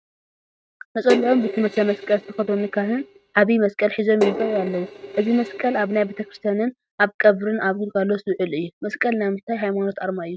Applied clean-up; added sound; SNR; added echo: neural mask model RNNoise.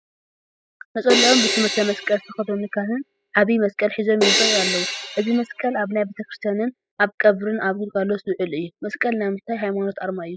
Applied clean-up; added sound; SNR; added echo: classical method spectral subtraction.